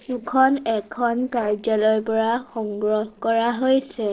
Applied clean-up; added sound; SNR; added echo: neural separator model SepFormer DNS4.